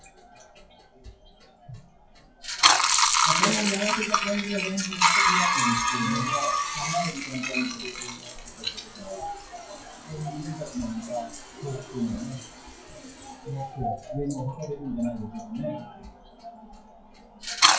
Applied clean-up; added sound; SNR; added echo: classical method WPE with log-MMSE.